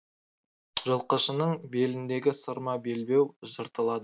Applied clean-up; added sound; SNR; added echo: neural mask model Resemble Enhance denoiser.